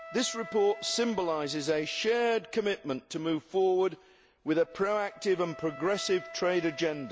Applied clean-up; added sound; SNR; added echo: none; Wind instrument, woodwind instrument; 18 dB; none.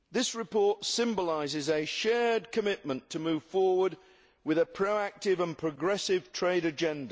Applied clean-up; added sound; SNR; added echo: none; none; none; none.